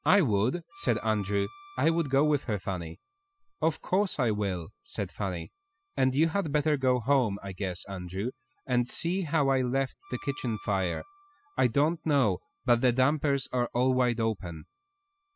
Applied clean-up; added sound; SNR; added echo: classical method spectral subtraction.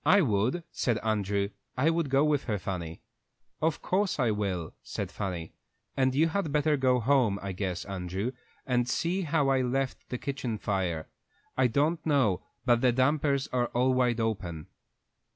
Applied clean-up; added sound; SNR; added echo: none; none; none; none.